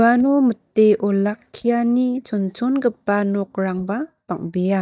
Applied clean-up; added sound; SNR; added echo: neural mask model DeepFilterNet 3.